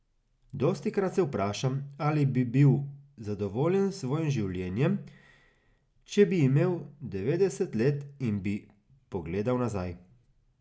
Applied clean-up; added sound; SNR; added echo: none; none; none; none.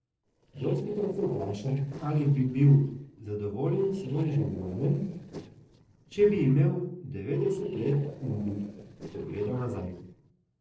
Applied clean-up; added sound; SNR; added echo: neural separator model SepFormer DNS4.